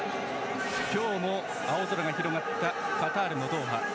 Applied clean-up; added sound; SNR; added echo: none; Fire; 10 dB; none.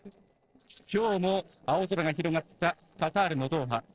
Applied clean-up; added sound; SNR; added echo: neural separator model SepFormer DNS4.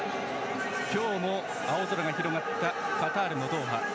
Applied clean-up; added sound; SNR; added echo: none; none; none; none.